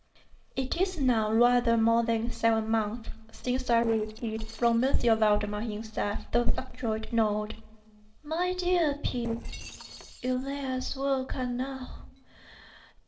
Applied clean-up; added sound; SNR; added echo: neural separator model SepFormer DNS4.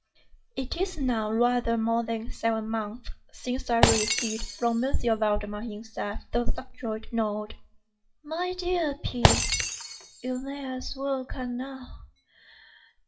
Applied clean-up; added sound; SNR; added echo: classical method WPE with log-MMSE.